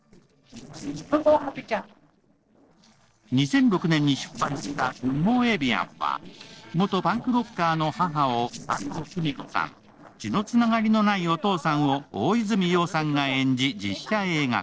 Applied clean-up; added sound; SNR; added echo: neural separator model SepFormer DNS4.